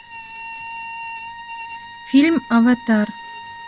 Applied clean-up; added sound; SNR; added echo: none; Bowed string instrument; 13 dB; none.